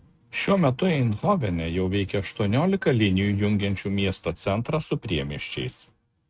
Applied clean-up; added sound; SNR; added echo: neural mask model RNNoise.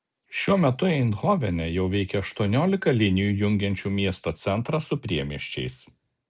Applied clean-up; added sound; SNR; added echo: none; none; none; none.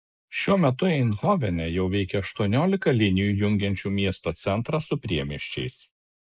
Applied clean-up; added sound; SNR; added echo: neural mask model Resemble Enhance denoiser.